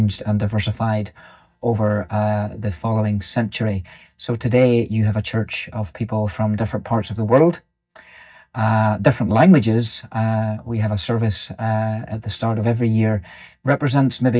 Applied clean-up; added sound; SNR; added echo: neural mask model DeepFilterNet 3.